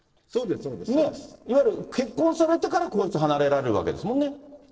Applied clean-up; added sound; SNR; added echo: neural separator model SepFormer DNS4.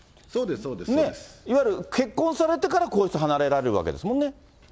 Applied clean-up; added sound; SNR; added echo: none; none; none; none.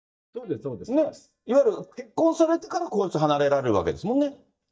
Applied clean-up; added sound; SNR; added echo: neural mask model DeepFilterNet 3.